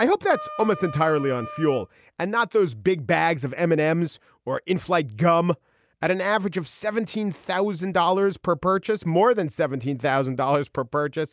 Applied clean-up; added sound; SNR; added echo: none; Wind instrument, woodwind instrument; 14 dB; none.